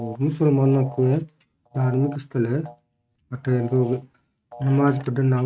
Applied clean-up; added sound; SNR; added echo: neural mask model RNNoise.